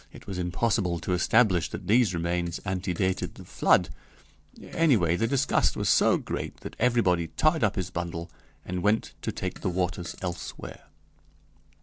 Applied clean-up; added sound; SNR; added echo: neural separator model SepFormer DNS4.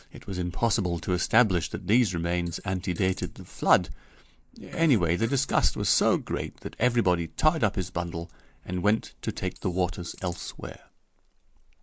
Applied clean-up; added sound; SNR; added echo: neural mask model Resemble Enhance denoiser.